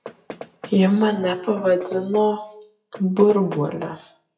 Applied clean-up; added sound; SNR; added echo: classical method WPE with log-MMSE.